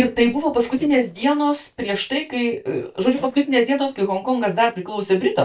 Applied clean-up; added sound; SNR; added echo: neural mask model DeepFilterNet 3.